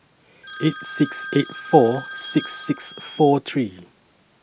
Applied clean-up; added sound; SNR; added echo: none; Telephone; 13 dB; none.